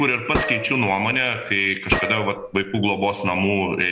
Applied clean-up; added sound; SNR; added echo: none; Gunshot, gunfire; 8 dB; none.